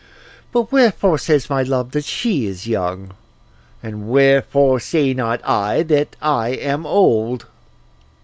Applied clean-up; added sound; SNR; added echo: none; none; none; none.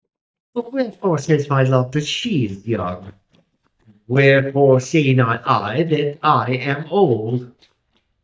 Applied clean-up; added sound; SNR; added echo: neural mask model DeepFilterNet 3.